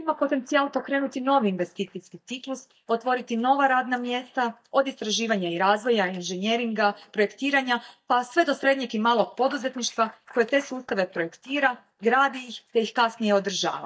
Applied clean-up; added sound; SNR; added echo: neural mask model DeepFilterNet 3.